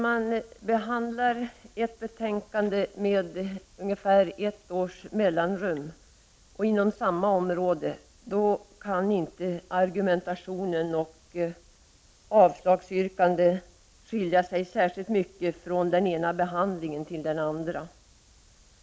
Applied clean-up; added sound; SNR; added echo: none; none; none; none.